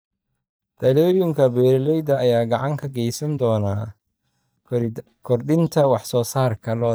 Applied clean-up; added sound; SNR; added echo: neural mask model DeepFilterNet 3.